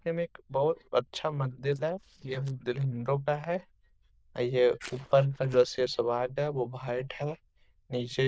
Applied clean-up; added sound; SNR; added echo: neural diffusion model UNIVERSE++.